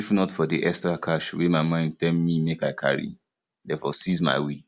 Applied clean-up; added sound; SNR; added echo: none; none; none; none.